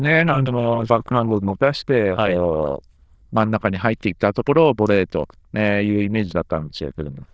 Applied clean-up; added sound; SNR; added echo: neural diffusion model UNIVERSE++.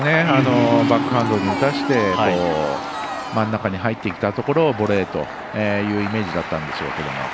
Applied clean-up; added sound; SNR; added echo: none; Crowd / Cheering; 11 dB; none.